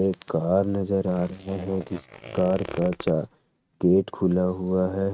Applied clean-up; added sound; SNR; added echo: neural mask model RNNoise.